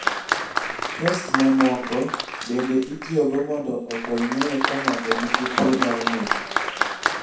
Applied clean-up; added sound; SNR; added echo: none; Applause; 2 dB; reverberation time 0.6 s.